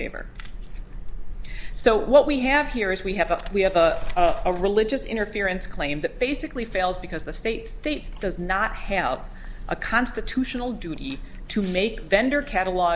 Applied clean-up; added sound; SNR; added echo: none; none; none; none.